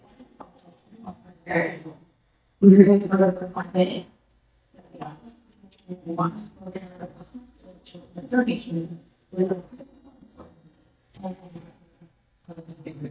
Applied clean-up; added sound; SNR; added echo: neural mask model DeepFilterNet 3.